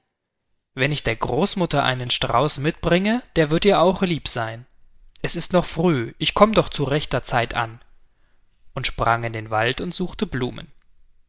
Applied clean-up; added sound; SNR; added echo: neural mask model DeepFilterNet 3.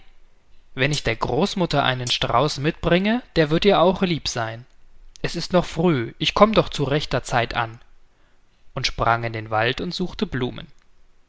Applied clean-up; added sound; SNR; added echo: none; Hi-hat; 16 dB; none.